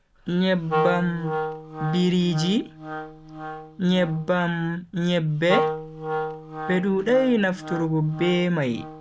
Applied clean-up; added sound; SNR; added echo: none; Wind instrument, woodwind instrument; 7 dB; none.